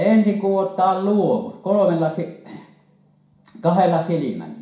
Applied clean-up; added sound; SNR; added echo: none; none; none; reverberation time 0.5 s.